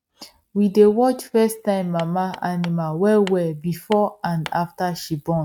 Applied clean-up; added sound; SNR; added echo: neural mask model RNNoise.